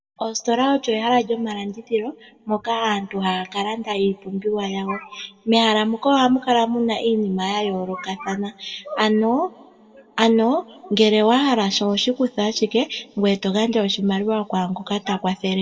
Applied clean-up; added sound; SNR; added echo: none; none; none; reverberation time 0.9 s.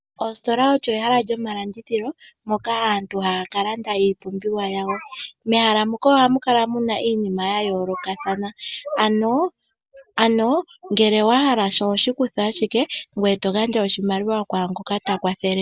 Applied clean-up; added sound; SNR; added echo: none; none; none; none.